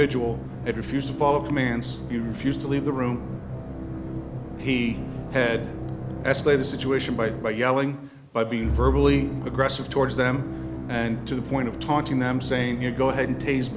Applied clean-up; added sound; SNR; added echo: none; Musical instrument; 6 dB; none.